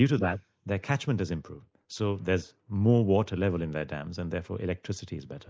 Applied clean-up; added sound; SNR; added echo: neural mask model Resemble Enhance denoiser.